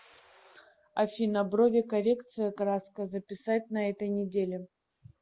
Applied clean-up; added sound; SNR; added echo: none; none; none; none.